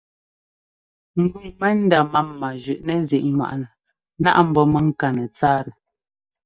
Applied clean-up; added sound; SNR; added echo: neural mask model DeepFilterNet 3.